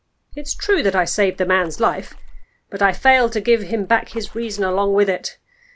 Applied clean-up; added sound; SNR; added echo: none; Splash, splatter; 12 dB; none.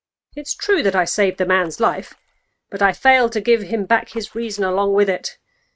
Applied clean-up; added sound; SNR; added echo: neural mask model RNNoise.